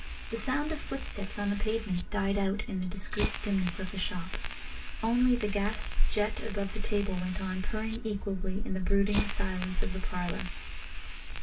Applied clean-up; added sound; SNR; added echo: none; Fire; 9 dB; reverberation time 0.2 s.